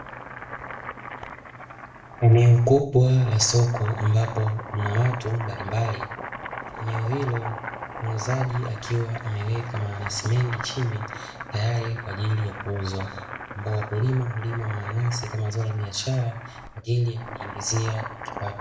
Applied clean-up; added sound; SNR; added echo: none; Boiling; 11 dB; reverberation time 0.5 s.